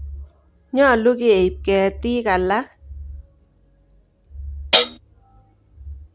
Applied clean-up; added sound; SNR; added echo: none; Hi-hat; -3 dB; none.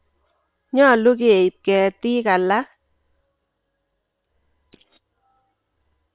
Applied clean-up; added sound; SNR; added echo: neural separator model SepFormer WHAM!.